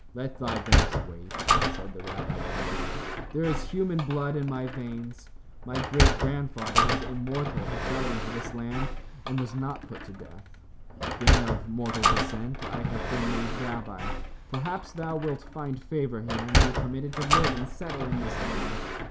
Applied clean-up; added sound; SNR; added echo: none; Sliding door; -4 dB; none.